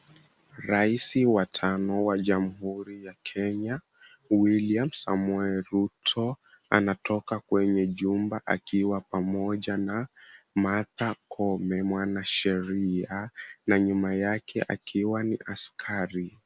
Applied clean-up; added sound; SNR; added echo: none; none; none; none.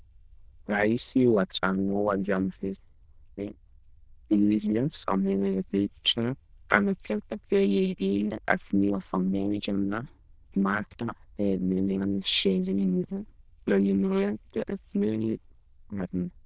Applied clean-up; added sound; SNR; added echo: neural diffusion model UNIVERSE++.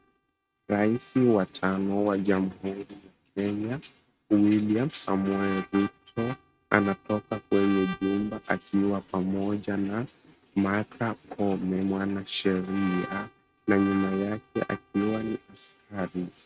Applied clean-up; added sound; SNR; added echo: neural mask model RNNoise.